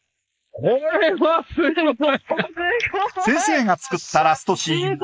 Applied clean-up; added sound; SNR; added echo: neural mask model Resemble Enhance denoiser.